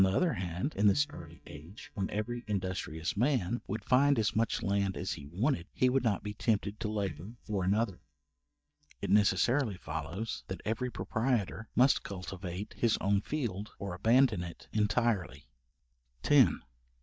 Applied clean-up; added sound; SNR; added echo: neural mask model DeepFilterNet 3.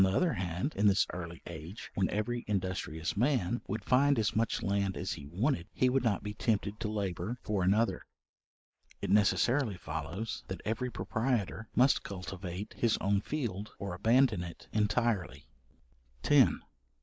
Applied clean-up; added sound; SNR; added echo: neural mask model Resemble Enhance denoiser.